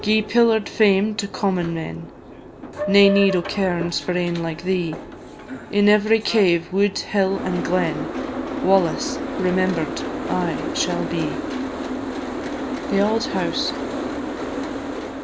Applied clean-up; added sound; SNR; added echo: none; Boat, Water vehicle; 6 dB; none.